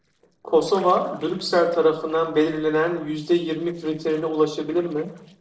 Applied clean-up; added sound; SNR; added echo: neural separator model SepFormer DNS4.